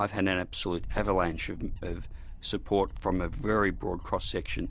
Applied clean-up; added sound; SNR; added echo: none; Wind / Bird; 7 dB; none.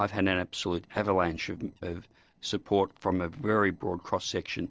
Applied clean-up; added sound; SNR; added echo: neural separator model SepFormer DNS4.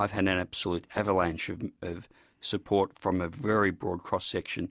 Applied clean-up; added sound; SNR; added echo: none; none; none; none.